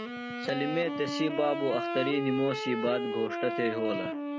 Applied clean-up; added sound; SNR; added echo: none; Wind instrument, woodwind instrument; 3 dB; none.